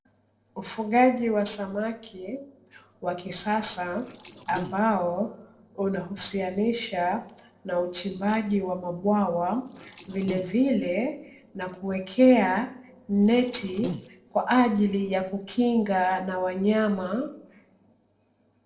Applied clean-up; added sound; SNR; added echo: neural separator model SepFormer DNS4.